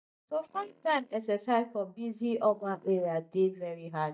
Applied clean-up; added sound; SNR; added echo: neural mask model DeepFilterNet 3.